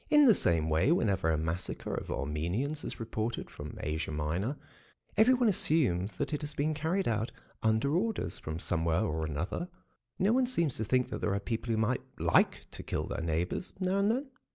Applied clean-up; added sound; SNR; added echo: none; none; none; none.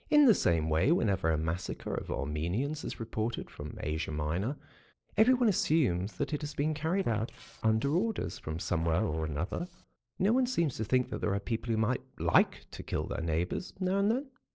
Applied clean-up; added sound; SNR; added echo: neural separator model SepFormer DNS4.